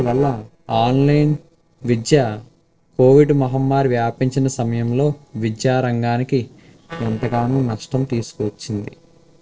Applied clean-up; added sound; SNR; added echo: neural separator model SepFormer DNS4.